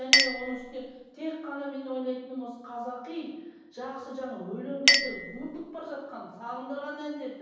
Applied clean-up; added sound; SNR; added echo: none; Chink, clink; -5 dB; reverberation time 1.1 s.